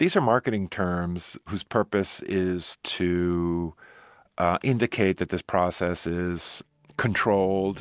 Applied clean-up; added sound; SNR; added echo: none; none; none; none.